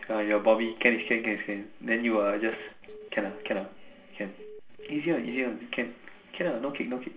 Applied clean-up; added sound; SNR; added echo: none; Telephone; 19 dB; reverberation time 0.4 s.